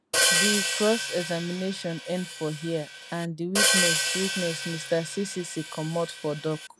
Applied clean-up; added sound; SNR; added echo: none; Hi-hat; -3 dB; none.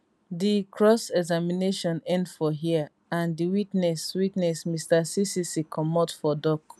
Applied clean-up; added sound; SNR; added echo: none; none; none; none.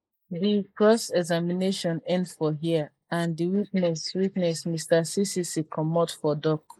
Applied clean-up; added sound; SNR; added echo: neural mask model Resemble Enhance denoiser.